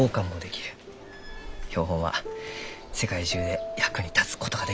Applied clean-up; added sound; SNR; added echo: none; Slam; 13 dB; none.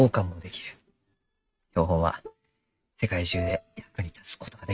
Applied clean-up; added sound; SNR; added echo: neural mask model RNNoise.